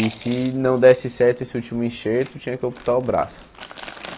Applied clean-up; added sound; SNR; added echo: none; Chewing, mastication; 20 dB; none.